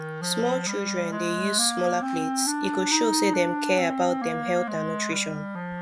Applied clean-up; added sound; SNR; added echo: none; Wind instrument, woodwind instrument; 2 dB; none.